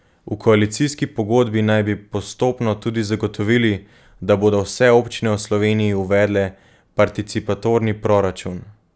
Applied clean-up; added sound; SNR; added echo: none; none; none; none.